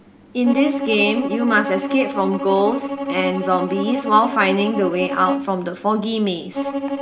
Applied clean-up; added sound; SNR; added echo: none; Bowed string instrument; 6 dB; none.